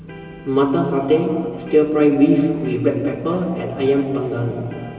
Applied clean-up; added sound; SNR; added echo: none; Electric guitar; 18 dB; reverberation time 2.8 s.